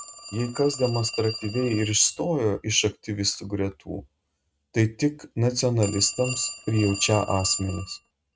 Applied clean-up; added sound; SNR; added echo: neural mask model RNNoise.